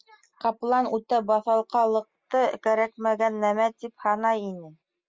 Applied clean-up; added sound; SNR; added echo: none; none; none; none.